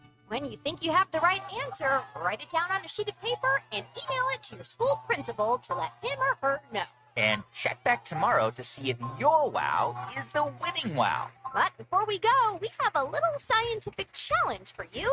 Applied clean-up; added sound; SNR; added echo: neural mask model RNNoise.